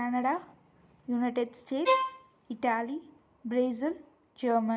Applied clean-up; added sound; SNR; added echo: none; Bowed string instrument; -2 dB; none.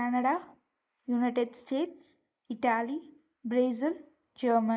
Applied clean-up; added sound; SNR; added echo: neural mask model Resemble Enhance denoiser.